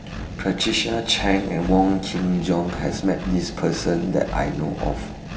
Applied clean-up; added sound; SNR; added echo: none; Engine; 9 dB; reverberation time 1.8 s.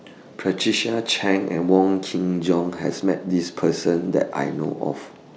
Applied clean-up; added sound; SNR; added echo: none; none; none; none.